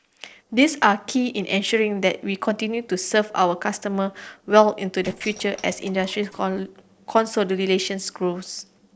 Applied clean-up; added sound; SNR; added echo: neural separator model SepFormer DNS4.